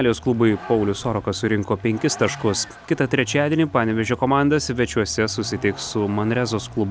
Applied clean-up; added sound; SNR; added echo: none; Vehicle; 17 dB; none.